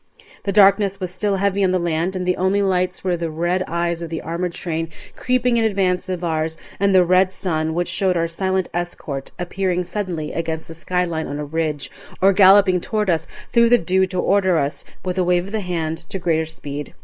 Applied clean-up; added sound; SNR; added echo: neural mask model Resemble Enhance denoiser.